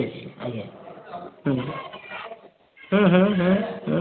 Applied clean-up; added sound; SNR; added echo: none; none; none; none.